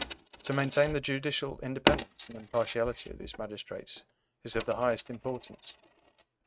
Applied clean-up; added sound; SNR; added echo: neural mask model RNNoise.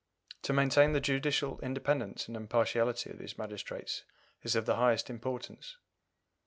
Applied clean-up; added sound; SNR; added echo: none; none; none; none.